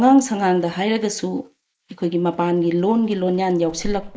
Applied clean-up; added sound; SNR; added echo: neural mask model Resemble Enhance denoiser.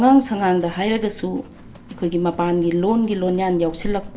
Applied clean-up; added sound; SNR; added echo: none; Livestock, farm animals, working animals + Alarm / Insect; 17 dB; none.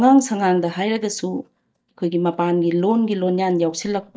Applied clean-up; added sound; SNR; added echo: neural mask model DeepFilterNet 3.